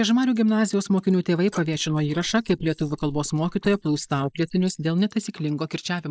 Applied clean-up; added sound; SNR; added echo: neural mask model Resemble Enhance denoiser.